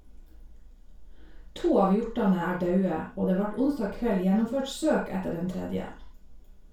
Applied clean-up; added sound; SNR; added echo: none; none; none; reverberation time 0.3 s.